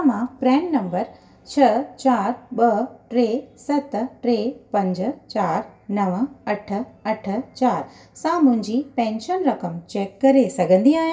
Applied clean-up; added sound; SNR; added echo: none; none; none; reverberation time 0.2 s.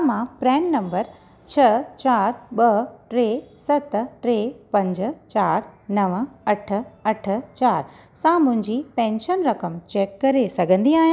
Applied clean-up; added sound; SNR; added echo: none; none; none; none.